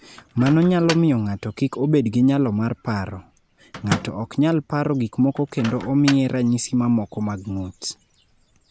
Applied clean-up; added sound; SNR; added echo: none; Microwave oven; 15 dB; none.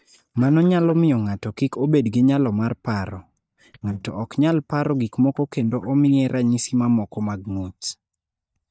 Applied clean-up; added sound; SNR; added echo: neural mask model DeepFilterNet 3.